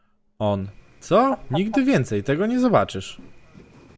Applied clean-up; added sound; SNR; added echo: none; Fowl; 16 dB; none.